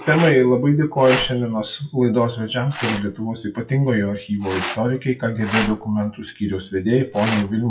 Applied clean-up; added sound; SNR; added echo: classical method WPE with log-MMSE.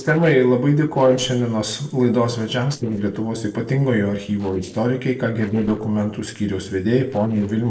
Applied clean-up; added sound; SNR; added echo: neural separator model SepFormer DNS4.